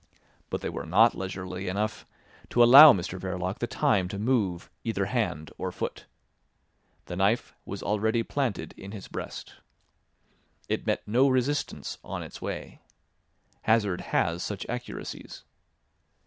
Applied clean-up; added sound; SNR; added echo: none; none; none; none.